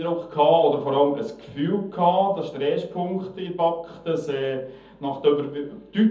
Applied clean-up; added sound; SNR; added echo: none; none; none; reverberation time 0.7 s.